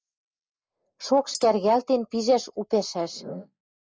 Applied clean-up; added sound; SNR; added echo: neural mask model Resemble Enhance denoiser.